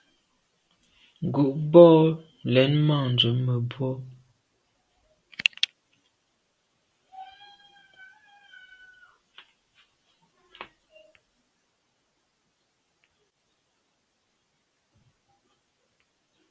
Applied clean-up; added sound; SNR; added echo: none; none; none; none.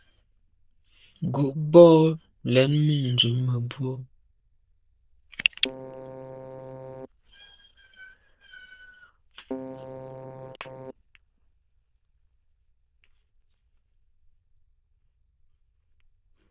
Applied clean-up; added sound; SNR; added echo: neural diffusion model UNIVERSE++.